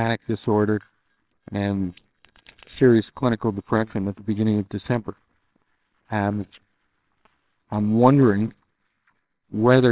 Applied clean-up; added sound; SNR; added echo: neural separator model SepFormer WHAMR!.